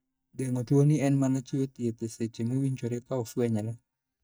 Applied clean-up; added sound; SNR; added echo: neural mask model DeepFilterNet 3.